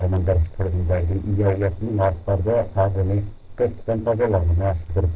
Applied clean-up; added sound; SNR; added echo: neural separator model SepFormer DNS4.